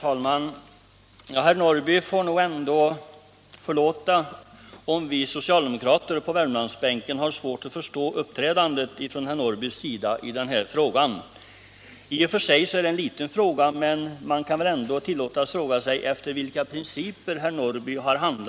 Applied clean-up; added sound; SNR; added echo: none; none; none; none.